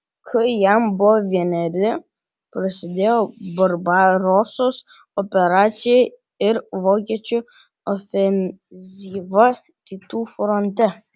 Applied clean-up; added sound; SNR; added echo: none; none; none; none.